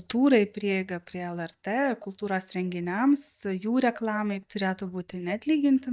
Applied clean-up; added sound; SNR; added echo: neural mask model DeepFilterNet 3.